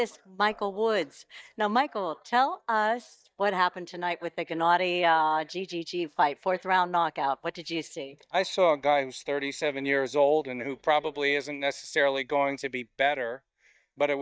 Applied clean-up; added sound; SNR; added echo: neural mask model DeepFilterNet 3.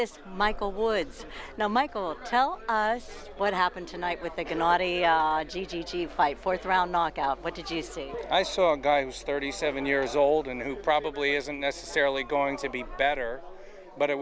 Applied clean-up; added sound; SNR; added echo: none; Engine starting; 18 dB; none.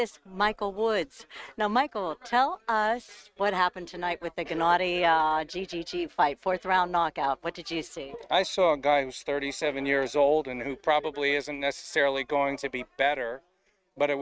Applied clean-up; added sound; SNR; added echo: neural mask model RNNoise.